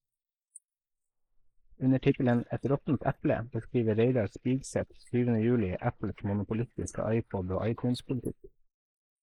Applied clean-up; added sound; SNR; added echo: neural mask model Resemble Enhance denoiser.